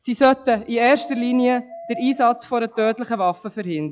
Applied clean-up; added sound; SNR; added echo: classical method log-MMSE.